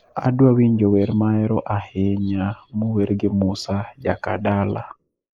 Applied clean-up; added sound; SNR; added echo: neural mask model Resemble Enhance denoiser.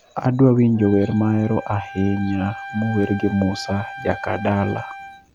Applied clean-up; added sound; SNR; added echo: none; Wind instrument, woodwind instrument; 15 dB; none.